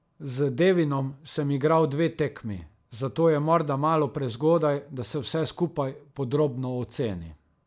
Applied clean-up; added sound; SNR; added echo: none; none; none; none.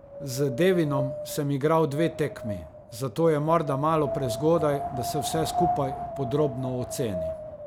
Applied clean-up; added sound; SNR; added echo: none; Wind; 7 dB; none.